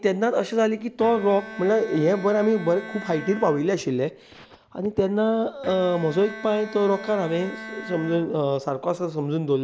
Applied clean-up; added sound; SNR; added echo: none; Bowed string instrument; 16 dB; none.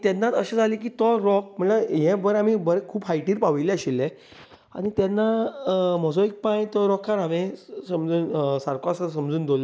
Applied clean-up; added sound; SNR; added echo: none; none; none; none.